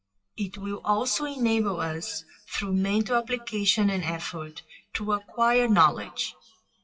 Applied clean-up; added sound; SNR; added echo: classical method WPE with log-MMSE.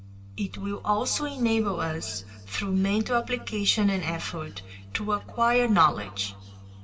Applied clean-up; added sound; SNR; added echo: none; Organ; 17 dB; reverberation time 2.0 s.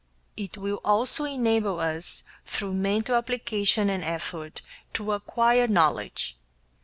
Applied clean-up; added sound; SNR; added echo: none; none; none; none.